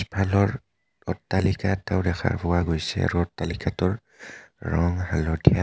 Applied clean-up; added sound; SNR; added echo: none; none; none; none.